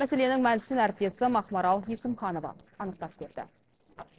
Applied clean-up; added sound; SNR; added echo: neural separator model SepFormer DNS4.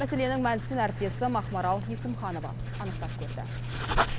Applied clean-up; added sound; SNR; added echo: none; Writing; 1 dB; none.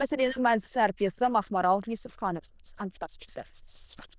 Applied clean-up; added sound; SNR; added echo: neural diffusion model UNIVERSE++.